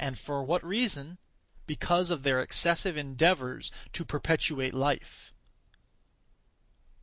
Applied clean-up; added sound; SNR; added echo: neural separator model SepFormer DNS4.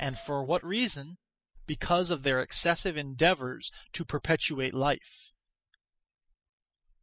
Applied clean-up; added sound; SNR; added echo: classical method spectral subtraction.